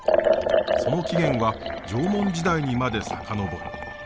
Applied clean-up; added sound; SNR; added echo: none; Liquid; -1 dB; none.